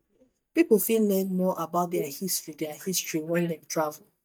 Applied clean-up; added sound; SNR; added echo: neural mask model DeepFilterNet 3.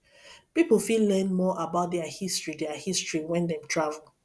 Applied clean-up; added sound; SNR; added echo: none; none; none; none.